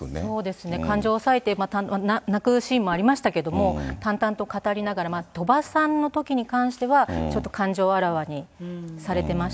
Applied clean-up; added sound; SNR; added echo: none; Whoosh, swoosh, swish; 16 dB; none.